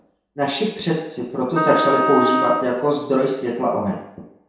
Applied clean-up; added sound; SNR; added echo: none; Wind instrument, woodwind instrument; 1 dB; reverberation time 0.7 s.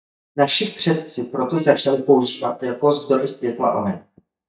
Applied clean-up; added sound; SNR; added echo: neural mask model DeepFilterNet 3.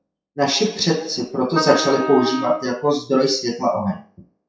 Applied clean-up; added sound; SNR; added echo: classical method WPE with log-MMSE.